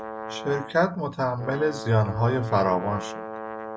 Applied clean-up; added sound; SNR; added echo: none; Brass instrument; 10 dB; none.